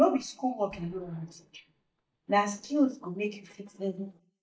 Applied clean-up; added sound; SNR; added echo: neural mask model DeepFilterNet 3.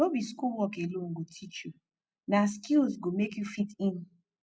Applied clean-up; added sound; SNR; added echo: none; none; none; none.